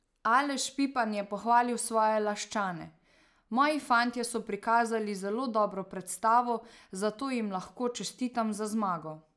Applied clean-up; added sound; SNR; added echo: none; none; none; none.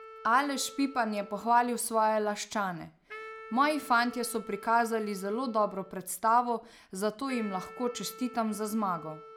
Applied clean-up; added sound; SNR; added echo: none; Wind instrument, woodwind instrument; 18 dB; none.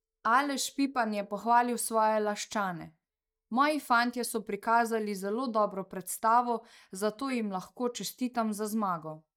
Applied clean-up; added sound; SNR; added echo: neural mask model DeepFilterNet 3.